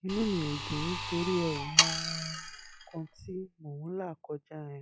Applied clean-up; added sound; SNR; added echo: classical method log-MMSE.